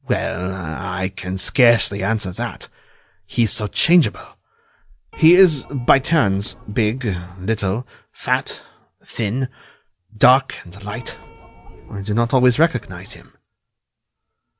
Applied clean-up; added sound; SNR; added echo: none; Keyboard (musical); 20 dB; none.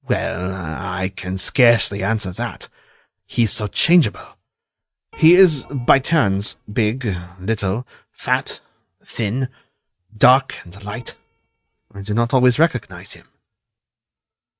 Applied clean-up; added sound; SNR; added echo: neural mask model RNNoise.